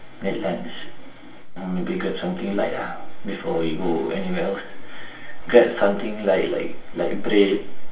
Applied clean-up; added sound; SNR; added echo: none; none; none; reverberation time 0.3 s.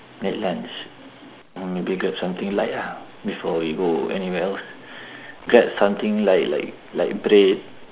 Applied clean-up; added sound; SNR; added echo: none; none; none; none.